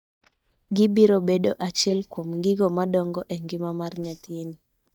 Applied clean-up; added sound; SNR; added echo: neural mask model DeepFilterNet 3.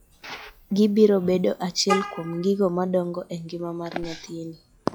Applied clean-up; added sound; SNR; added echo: classical method log-MMSE.